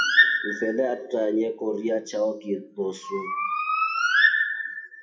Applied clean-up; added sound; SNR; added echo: classical method WPE with log-MMSE.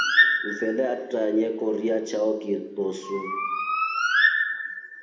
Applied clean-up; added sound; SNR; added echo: none; Bird; -2 dB; reverberation time 0.8 s.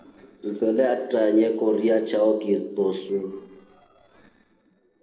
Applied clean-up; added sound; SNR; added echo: neural separator model SepFormer DNS4.